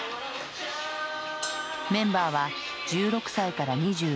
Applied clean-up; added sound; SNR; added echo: none; Bell; 17 dB; none.